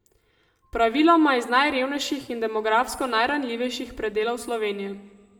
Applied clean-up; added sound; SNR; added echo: none; none; none; reverberation time 0.9 s.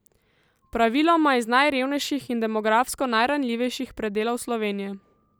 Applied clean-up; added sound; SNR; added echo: none; none; none; none.